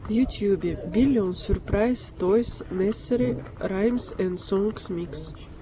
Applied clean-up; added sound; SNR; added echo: none; none; none; none.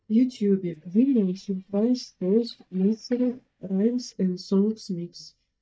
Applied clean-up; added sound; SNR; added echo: neural mask model DeepFilterNet 3.